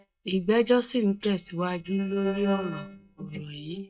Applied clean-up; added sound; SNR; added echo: neural mask model DeepFilterNet 3.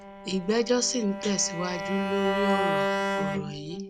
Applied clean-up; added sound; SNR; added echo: none; Bowed string instrument; 1 dB; none.